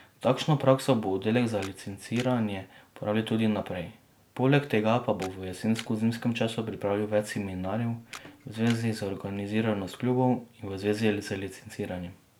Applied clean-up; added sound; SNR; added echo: none; Camera; 20 dB; none.